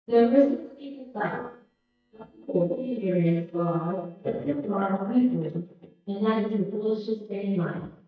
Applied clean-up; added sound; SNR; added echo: neural mask model DeepFilterNet 3.